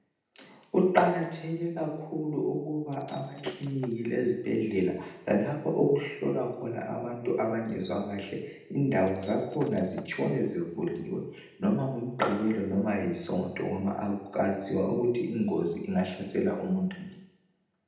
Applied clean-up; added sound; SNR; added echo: none; Shatter; 16 dB; reverberation time 0.8 s.